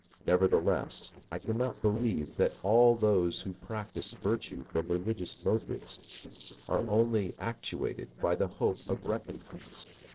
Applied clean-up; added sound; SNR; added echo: neural separator model SepFormer DNS4.